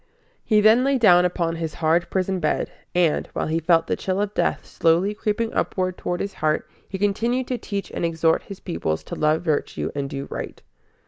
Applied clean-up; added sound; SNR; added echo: none; none; none; none.